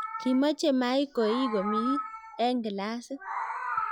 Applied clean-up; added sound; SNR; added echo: classical method log-MMSE.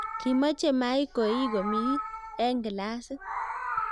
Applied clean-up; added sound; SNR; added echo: none; Meow; 7 dB; none.